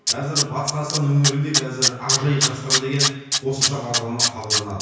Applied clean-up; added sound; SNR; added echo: none; Tools; -1 dB; reverberation time 1.1 s.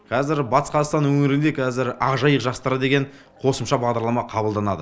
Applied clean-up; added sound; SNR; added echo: none; none; none; none.